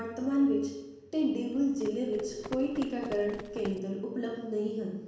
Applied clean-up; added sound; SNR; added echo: none; Run; 15 dB; reverberation time 1.1 s.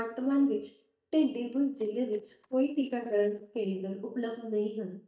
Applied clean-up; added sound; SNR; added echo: neural mask model DeepFilterNet 3.